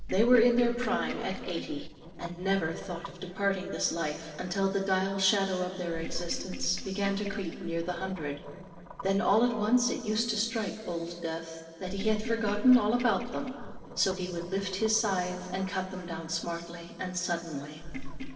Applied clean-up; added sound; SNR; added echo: neural separator model SepFormer DNS4.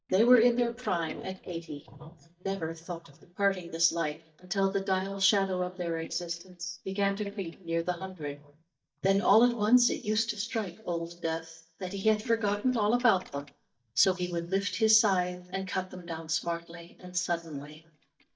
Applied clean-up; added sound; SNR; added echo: neural mask model DeepFilterNet 3.